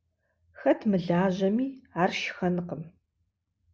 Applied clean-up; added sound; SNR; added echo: none; none; none; none.